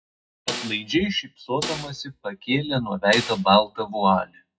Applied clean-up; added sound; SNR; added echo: classical method WPE with log-MMSE.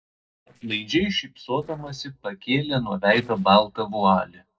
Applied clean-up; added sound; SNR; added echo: neural separator model SepFormer DNS4.